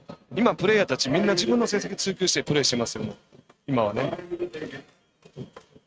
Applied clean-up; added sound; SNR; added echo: neural mask model RNNoise.